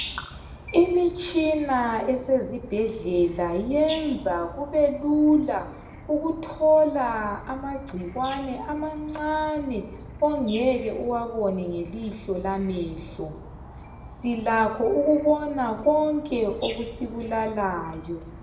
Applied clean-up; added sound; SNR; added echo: none; Insect / Frog; 17 dB; reverberation time 0.9 s.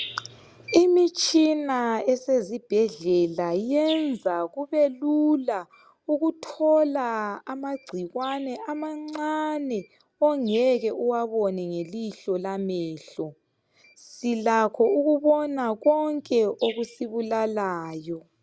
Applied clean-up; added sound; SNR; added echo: none; none; none; none.